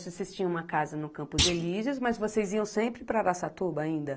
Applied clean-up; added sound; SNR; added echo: none; Thump, thud; 4 dB; none.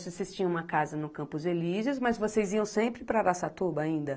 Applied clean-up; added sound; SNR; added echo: none; none; none; none.